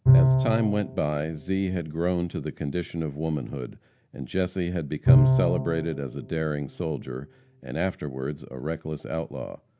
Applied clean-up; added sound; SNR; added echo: none; Bowed string instrument; -1 dB; none.